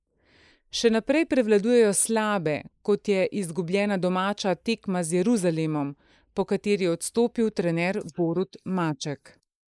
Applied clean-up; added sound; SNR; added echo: neural mask model Resemble Enhance denoiser.